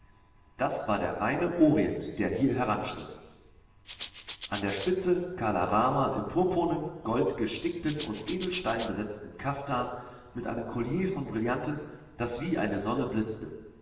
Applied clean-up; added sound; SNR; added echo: none; Rattle (instrument); -4 dB; reverberation time 1.2 s.